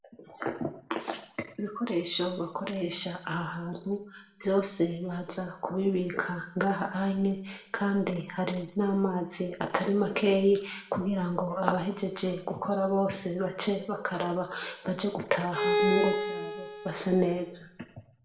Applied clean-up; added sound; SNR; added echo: none; Bowed string instrument; 2 dB; reverberation time 0.6 s.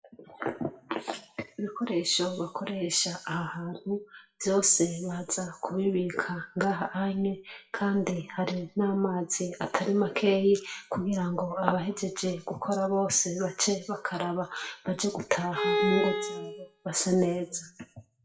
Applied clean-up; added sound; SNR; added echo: classical method WPE with log-MMSE.